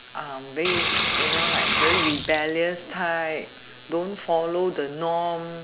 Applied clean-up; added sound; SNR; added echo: none; Sink (filling or washing) / Water; -3 dB; none.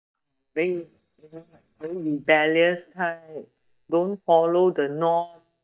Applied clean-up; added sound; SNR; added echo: neural mask model DeepFilterNet 3.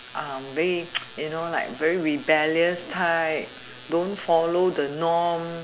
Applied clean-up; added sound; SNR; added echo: none; none; none; none.